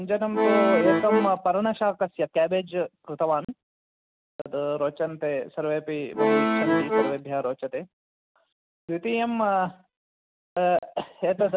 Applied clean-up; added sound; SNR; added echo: none; Accordion; -4 dB; none.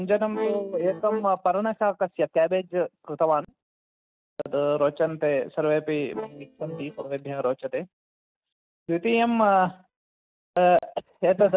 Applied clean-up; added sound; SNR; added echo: neural mask model DeepFilterNet 3.